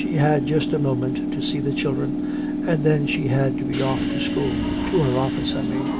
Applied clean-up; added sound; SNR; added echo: none; Subway, metro, underground / Train; 0 dB; reverberation time 1.7 s.